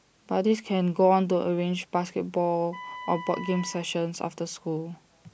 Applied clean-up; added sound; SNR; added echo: none; Wind instrument, woodwind instrument; 14 dB; none.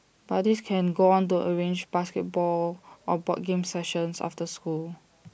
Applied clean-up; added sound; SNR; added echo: none; none; none; none.